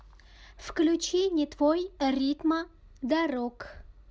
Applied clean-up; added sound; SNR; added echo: none; none; none; none.